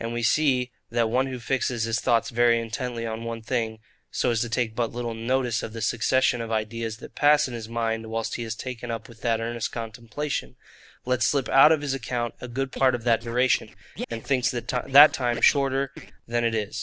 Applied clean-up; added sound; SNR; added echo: neural separator model SepFormer DNS4.